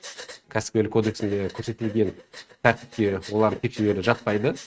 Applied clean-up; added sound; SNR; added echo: neural mask model RNNoise.